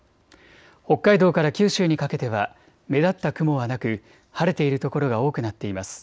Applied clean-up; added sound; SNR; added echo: none; none; none; none.